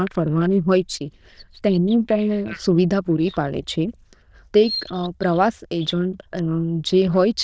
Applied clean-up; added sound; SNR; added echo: neural diffusion model UNIVERSE++.